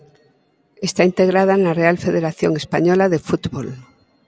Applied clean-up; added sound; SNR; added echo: none; none; none; none.